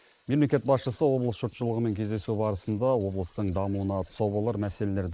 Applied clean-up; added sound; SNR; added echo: neural mask model Resemble Enhance denoiser.